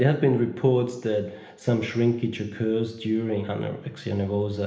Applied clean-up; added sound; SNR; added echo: none; none; none; reverberation time 1.1 s.